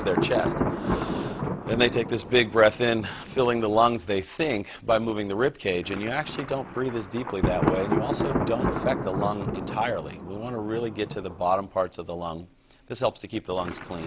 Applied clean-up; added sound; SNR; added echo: none; Thunder; 5 dB; none.